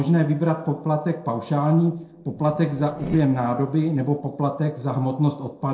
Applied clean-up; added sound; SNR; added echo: neural separator model SepFormer DNS4.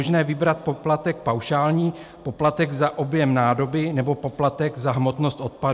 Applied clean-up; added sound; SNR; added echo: none; none; none; none.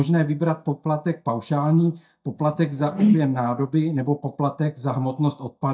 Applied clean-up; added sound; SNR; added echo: neural mask model DeepFilterNet 3.